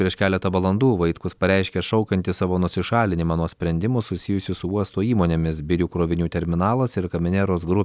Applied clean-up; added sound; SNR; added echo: none; none; none; none.